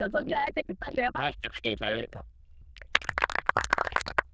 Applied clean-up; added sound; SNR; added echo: neural diffusion model UNIVERSE++.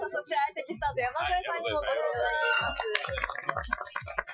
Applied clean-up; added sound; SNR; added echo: classical method Wiener filter.